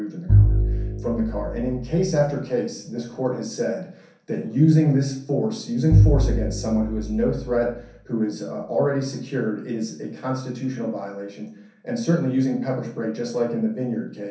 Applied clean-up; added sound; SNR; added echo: none; Bowed string instrument; -1 dB; reverberation time 0.6 s.